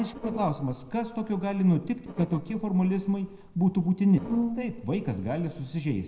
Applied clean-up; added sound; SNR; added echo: neural separator model SepFormer DNS4.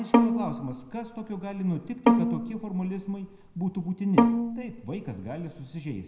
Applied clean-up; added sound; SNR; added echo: none; Bowed string instrument; -5 dB; reverberation time 0.8 s.